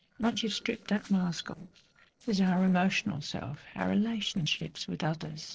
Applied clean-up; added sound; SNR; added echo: neural separator model SepFormer DNS4.